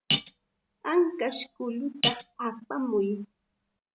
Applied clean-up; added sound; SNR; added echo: none; Cutlery, silverware; 4 dB; none.